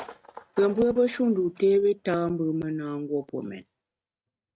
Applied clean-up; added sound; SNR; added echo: neural mask model RNNoise.